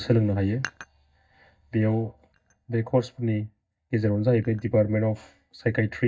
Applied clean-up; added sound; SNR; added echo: neural mask model DeepFilterNet 3.